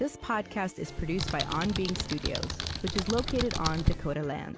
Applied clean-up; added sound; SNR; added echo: none; Computer keyboard; 0 dB; none.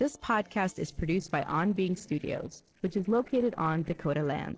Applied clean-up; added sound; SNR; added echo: neural separator model SepFormer DNS4.